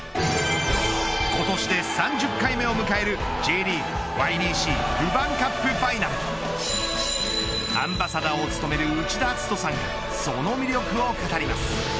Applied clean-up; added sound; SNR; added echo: none; none; none; none.